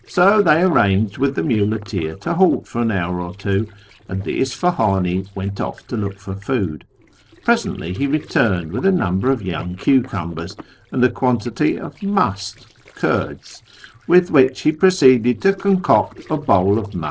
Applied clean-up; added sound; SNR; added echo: neural separator model SepFormer DNS4.